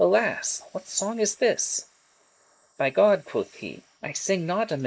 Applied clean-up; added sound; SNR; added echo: neural mask model Resemble Enhance denoiser.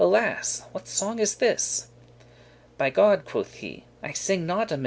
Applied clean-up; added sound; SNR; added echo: none; none; none; none.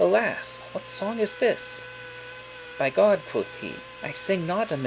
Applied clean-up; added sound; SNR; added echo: none; Drill; 11 dB; none.